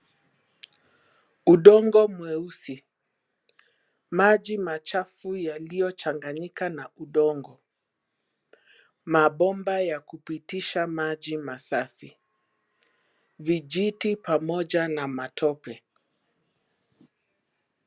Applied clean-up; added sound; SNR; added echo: none; none; none; none.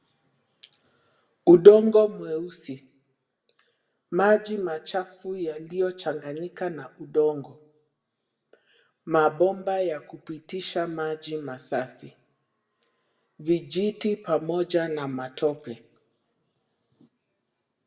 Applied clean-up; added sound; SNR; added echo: none; none; none; reverberation time 0.5 s.